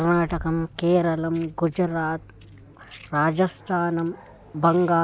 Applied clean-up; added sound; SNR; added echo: none; none; none; none.